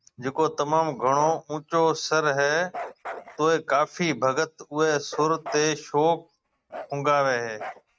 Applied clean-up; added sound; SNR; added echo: neural mask model RNNoise.